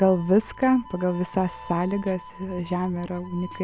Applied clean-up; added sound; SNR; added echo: none; Harmonica; 18 dB; none.